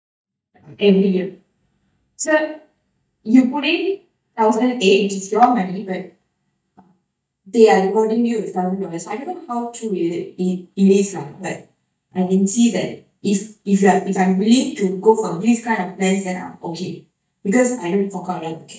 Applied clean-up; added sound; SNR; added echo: neural mask model DeepFilterNet 3.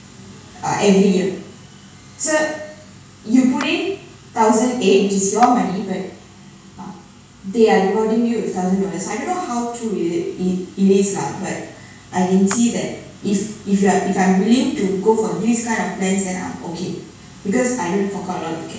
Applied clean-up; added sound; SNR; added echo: none; Clapping; 19 dB; reverberation time 0.6 s.